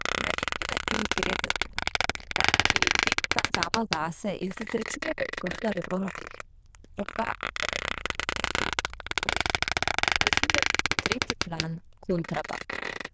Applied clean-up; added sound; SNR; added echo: neural diffusion model UNIVERSE++.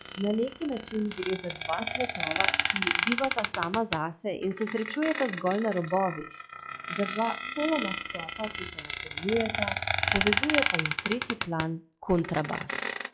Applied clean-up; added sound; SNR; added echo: classical method log-MMSE.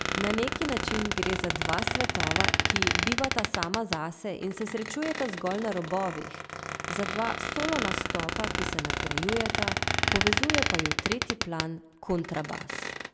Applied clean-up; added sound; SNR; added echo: none; Squeak; -2 dB; none.